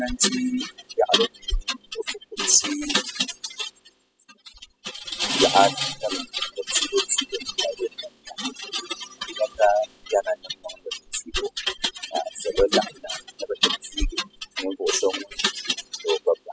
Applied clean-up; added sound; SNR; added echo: classical method spectral subtraction.